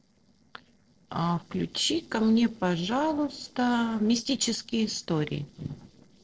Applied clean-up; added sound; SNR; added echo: neural separator model SepFormer DNS4.